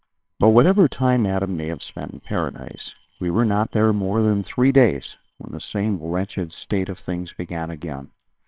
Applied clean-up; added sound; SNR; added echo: neural separator model SepFormer WHAMR!.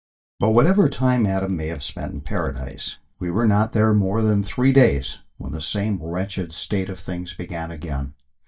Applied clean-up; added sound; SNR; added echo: neural mask model DeepFilterNet 3.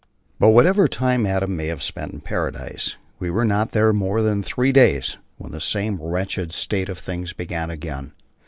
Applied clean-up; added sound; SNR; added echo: none; none; none; none.